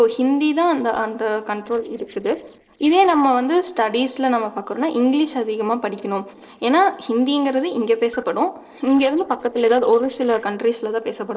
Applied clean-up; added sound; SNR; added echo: neural separator model SepFormer DNS4.